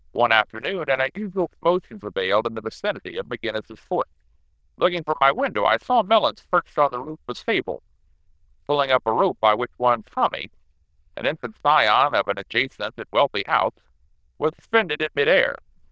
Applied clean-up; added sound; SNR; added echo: neural diffusion model UNIVERSE++.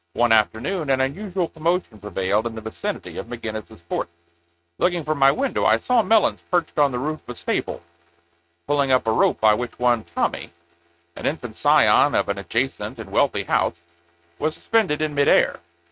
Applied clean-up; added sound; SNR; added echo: neural mask model RNNoise.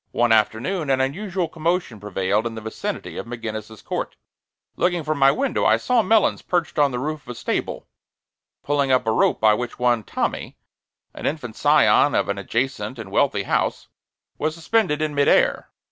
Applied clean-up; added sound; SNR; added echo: none; none; none; none.